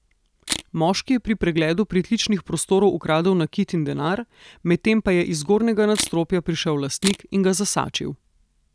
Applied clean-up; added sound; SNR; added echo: none; Camera; 9 dB; none.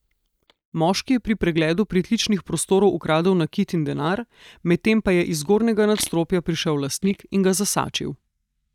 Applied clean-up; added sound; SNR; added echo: neural mask model DeepFilterNet 3.